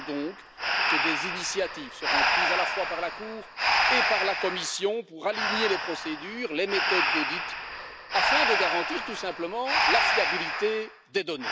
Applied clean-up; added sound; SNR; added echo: none; Breathing; -4 dB; none.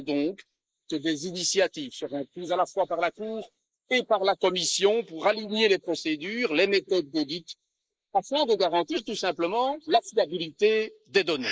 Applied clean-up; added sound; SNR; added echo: neural mask model Resemble Enhance denoiser.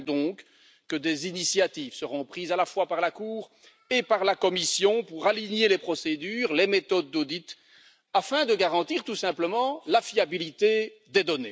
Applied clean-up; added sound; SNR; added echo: none; none; none; none.